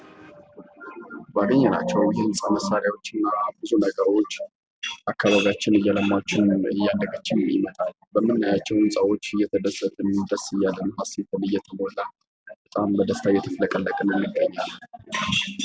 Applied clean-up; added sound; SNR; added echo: none; none; none; none.